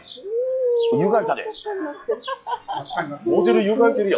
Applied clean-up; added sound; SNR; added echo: classical method log-MMSE.